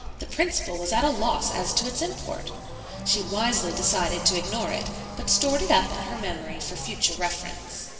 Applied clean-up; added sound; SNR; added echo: none; Race car, auto racing / Accelerating, revving, vroom; 13 dB; reverberation time 2.5 s.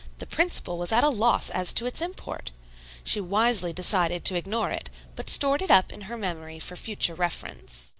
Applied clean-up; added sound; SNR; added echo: none; none; none; none.